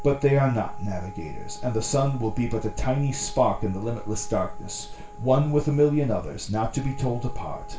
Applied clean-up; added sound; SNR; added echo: none; Wind instrument, woodwind instrument; 19 dB; reverberation time 0.3 s.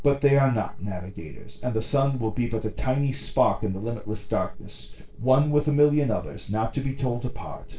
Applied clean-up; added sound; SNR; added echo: neural separator model SepFormer DNS4.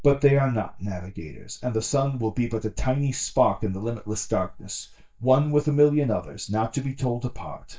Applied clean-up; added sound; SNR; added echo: neural mask model DeepFilterNet 3.